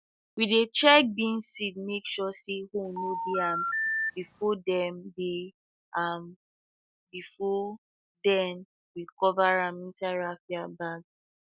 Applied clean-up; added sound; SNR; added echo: none; Telephone; 2 dB; none.